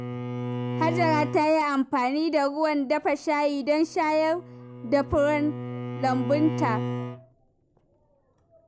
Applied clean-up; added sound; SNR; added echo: none; Bowed string instrument; 8 dB; none.